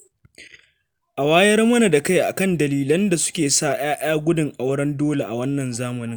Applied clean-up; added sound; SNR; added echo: none; none; none; none.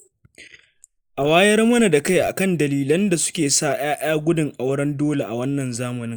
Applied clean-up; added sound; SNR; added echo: neural mask model Resemble Enhance denoiser.